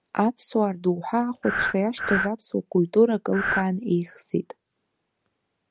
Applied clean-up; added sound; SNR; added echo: none; Breathing; 1 dB; none.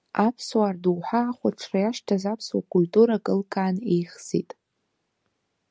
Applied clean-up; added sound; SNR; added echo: none; none; none; none.